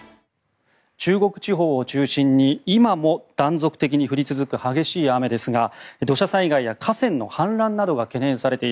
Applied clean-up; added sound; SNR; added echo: none; none; none; none.